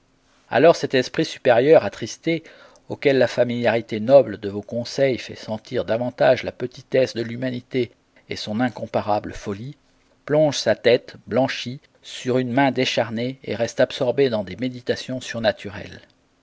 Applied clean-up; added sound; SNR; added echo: none; none; none; none.